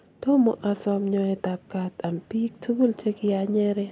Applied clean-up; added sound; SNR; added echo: none; none; none; none.